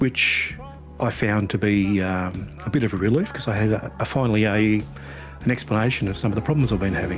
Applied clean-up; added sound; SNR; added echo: none; none; none; none.